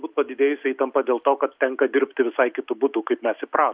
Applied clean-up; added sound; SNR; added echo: none; none; none; none.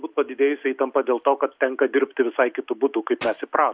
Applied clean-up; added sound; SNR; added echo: none; Clapping; 15 dB; none.